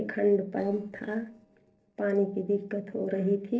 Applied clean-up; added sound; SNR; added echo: neural separator model SepFormer DNS4.